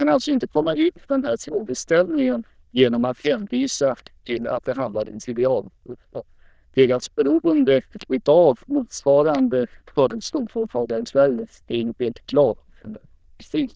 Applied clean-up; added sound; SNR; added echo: neural diffusion model UNIVERSE++.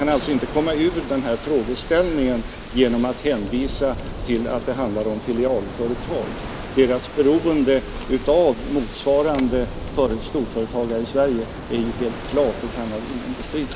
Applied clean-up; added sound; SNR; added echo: none; Waves, surf; 10 dB; none.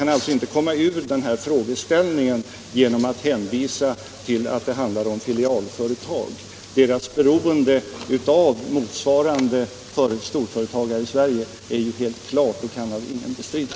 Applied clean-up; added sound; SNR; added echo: none; none; none; none.